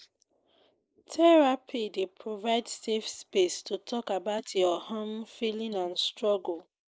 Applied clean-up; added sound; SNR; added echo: neural mask model Resemble Enhance denoiser.